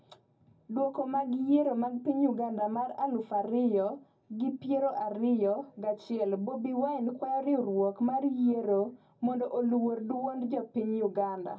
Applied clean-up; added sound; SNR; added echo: none; none; none; reverberation time 0.4 s.